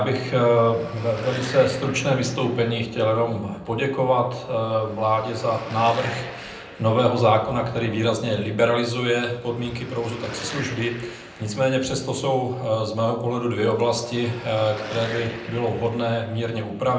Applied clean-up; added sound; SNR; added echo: none; Car passing by / Traffic noise, roadway noise / Engine; 17 dB; reverberation time 0.6 s.